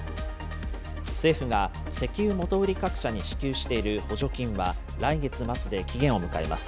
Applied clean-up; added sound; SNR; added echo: none; none; none; none.